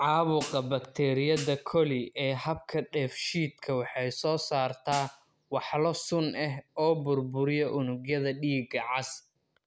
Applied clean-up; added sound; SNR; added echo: none; Hi-hat; 15 dB; none.